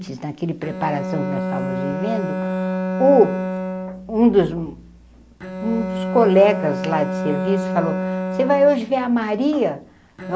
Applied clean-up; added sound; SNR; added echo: none; Bowed string instrument; 5 dB; none.